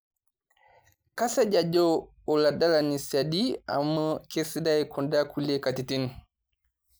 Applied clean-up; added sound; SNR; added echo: none; none; none; none.